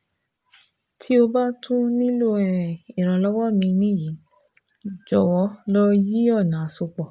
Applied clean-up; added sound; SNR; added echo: none; none; none; none.